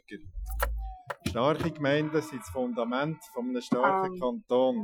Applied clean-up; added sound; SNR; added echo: classical method Wiener filter.